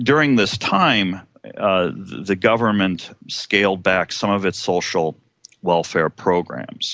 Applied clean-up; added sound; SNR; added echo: none; none; none; none.